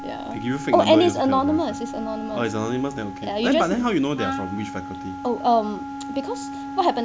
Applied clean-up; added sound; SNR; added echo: none; Wind instrument, woodwind instrument; 10 dB; none.